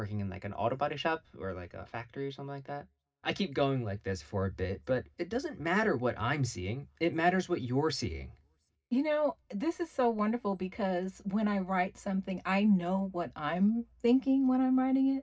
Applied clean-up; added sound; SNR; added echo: none; none; none; reverberation time 0.4 s.